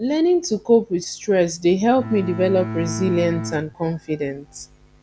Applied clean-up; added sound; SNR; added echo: none; Bowed string instrument; 8 dB; none.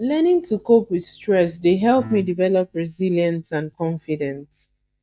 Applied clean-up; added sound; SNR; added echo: neural mask model DeepFilterNet 3.